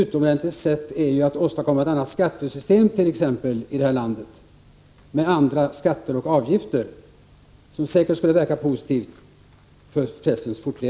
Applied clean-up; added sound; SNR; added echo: none; none; none; none.